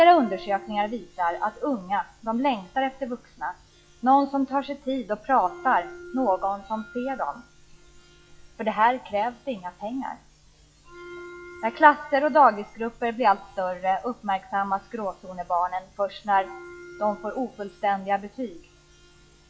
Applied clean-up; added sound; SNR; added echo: classical method log-MMSE.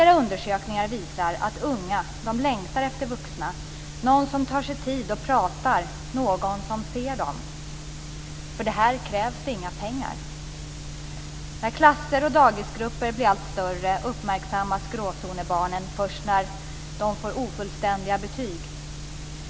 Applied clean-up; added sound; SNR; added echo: none; none; none; none.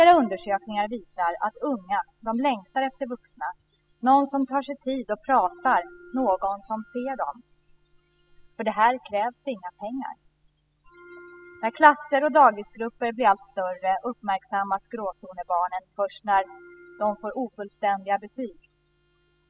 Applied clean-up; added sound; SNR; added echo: classical method spectral subtraction.